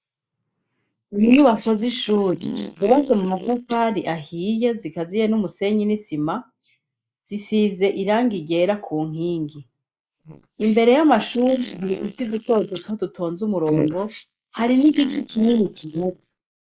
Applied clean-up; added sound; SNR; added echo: neural mask model Resemble Enhance denoiser.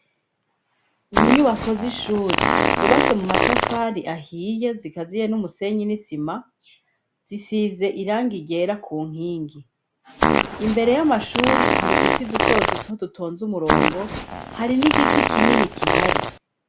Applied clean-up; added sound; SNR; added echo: none; Fart; -4 dB; none.